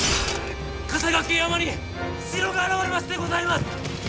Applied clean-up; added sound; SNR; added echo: none; Piano; 20 dB; none.